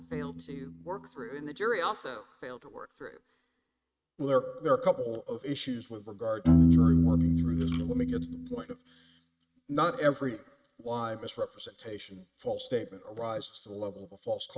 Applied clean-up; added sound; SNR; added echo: neural mask model RNNoise.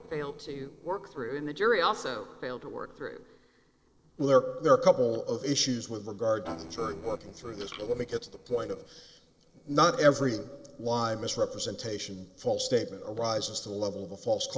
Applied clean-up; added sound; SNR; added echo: neural separator model SepFormer DNS4.